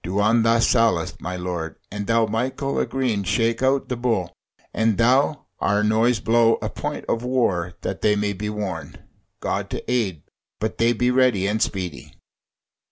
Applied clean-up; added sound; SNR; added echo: none; none; none; none.